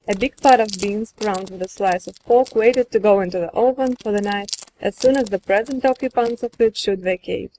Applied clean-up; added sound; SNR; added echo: neural mask model RNNoise.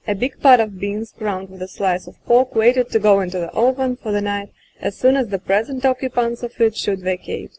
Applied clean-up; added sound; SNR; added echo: none; none; none; none.